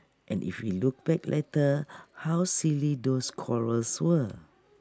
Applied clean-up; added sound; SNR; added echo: none; none; none; none.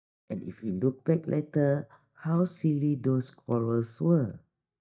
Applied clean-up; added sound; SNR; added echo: neural mask model DeepFilterNet 3.